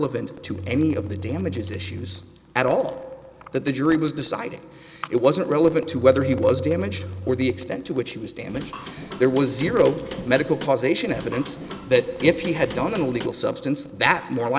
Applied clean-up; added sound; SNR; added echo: none; Bowed string instrument + Hammer / Wood; 11 dB; none.